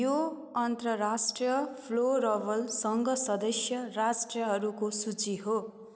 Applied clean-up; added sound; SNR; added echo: none; none; none; none.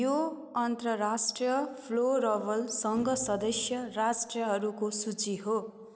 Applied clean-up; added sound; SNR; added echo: none; Thump, thud; 19 dB; none.